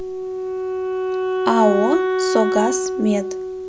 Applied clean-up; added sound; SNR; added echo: none; Wind instrument, woodwind instrument; 0 dB; none.